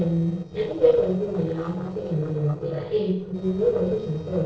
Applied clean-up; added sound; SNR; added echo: neural separator model SepFormer DNS4.